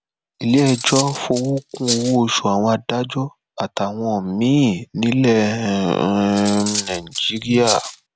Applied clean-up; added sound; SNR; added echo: none; Cutlery, silverware; 9 dB; none.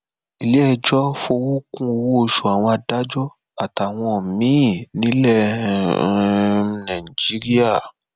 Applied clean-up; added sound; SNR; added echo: none; none; none; none.